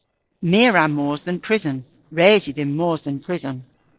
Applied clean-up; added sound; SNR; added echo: neural separator model SepFormer DNS4.